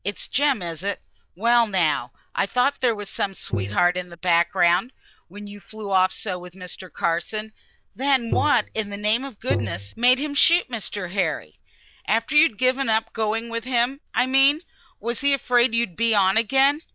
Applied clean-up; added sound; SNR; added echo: neural diffusion model UNIVERSE++.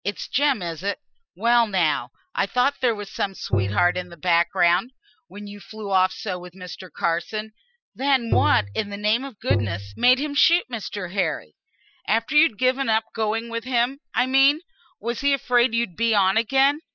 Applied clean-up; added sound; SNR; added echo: classical method spectral subtraction.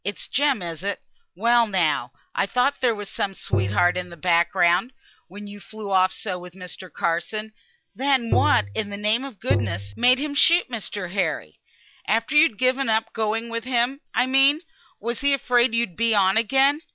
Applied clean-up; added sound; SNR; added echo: none; Tap; 2 dB; none.